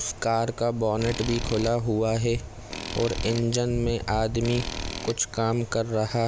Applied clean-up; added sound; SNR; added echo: none; Tools; 13 dB; none.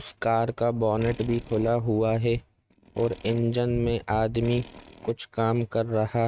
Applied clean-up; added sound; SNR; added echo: neural mask model RNNoise.